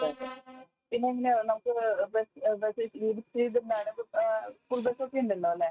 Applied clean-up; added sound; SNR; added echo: neural mask model RNNoise.